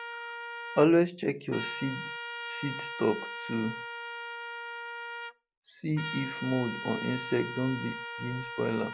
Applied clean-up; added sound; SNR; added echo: none; Trumpet; 8 dB; none.